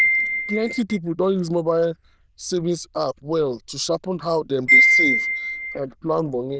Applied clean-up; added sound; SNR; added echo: neural diffusion model UNIVERSE++.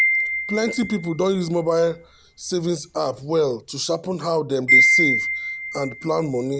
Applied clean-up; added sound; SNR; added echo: none; Wind chime; 0 dB; none.